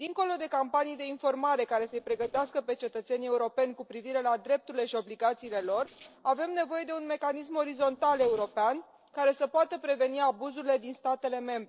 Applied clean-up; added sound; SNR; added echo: neural separator model SepFormer DNS4.